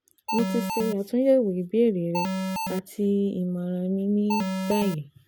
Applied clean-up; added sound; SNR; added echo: none; Alarm; 3 dB; none.